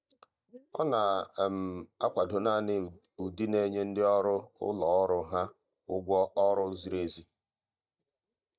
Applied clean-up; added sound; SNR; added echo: neural mask model DeepFilterNet 3.